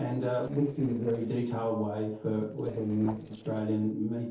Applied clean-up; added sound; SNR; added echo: neural separator model SepFormer DNS4.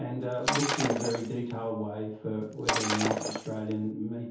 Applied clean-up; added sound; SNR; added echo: none; Shatter; 0 dB; reverberation time 0.6 s.